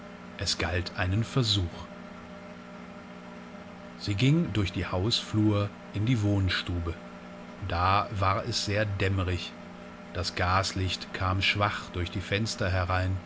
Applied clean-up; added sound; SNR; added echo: none; Engine; 15 dB; none.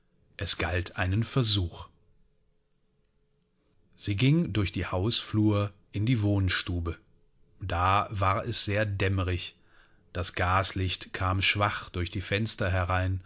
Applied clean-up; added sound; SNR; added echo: none; none; none; none.